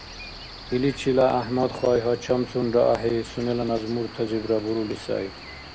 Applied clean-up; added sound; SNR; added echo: none; Cricket; 15 dB; none.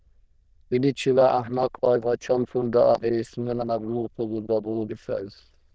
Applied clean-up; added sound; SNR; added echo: neural diffusion model UNIVERSE++.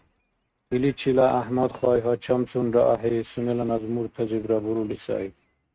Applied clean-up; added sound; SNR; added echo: neural mask model RNNoise.